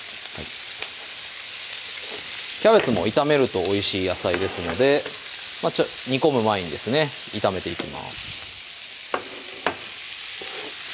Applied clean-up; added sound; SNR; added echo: none; none; none; none.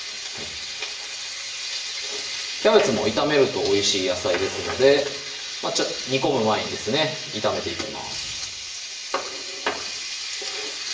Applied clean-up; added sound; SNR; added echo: none; none; none; reverberation time 0.7 s.